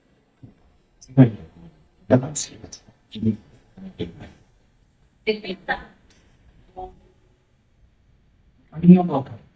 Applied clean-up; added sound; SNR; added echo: neural mask model DeepFilterNet 3.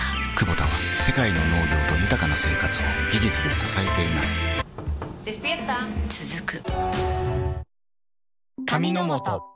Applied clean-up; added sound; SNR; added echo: none; none; none; none.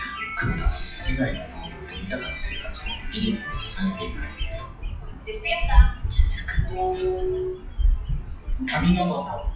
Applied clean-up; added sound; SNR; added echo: classical method WPE with log-MMSE.